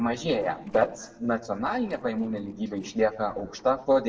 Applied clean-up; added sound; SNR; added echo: neural separator model SepFormer DNS4.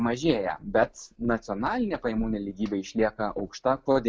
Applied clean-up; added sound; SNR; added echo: none; none; none; none.